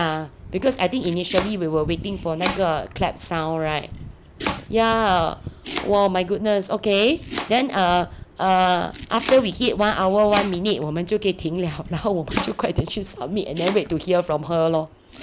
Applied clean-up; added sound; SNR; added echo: none; Domestic sounds, home sounds; 14 dB; none.